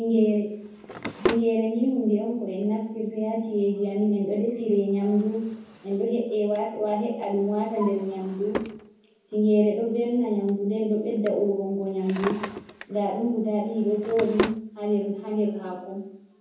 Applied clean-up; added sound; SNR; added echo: none; Drawer open or close; 13 dB; reverberation time 0.9 s.